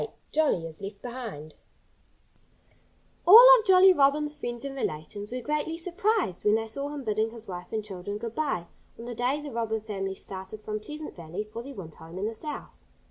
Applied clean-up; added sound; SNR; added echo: none; none; none; none.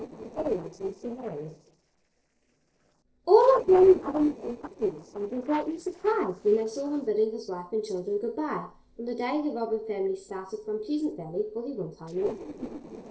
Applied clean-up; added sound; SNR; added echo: neural separator model SepFormer DNS4.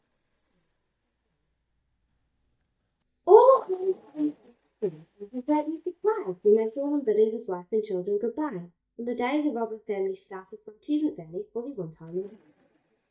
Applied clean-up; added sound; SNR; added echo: neural mask model DeepFilterNet 3.